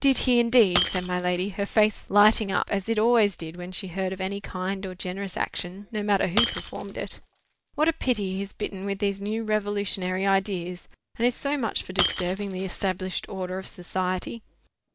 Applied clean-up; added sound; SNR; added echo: none; Shatter; 10 dB; none.